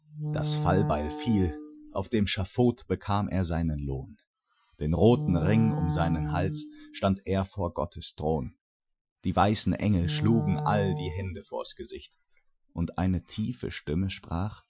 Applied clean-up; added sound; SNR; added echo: classical method Wiener filter.